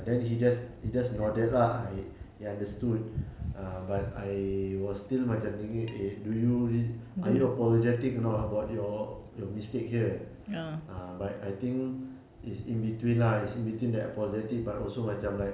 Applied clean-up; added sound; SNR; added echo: none; none; none; none.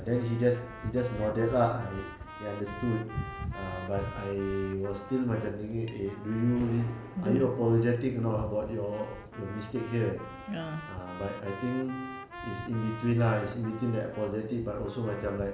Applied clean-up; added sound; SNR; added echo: none; Gunshot, gunfire + Trumpet; 15 dB; none.